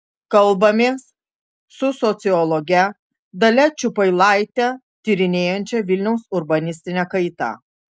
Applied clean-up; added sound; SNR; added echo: none; none; none; none.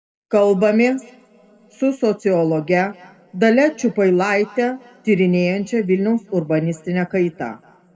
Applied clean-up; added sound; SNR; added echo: none; none; none; reverberation time 2.5 s.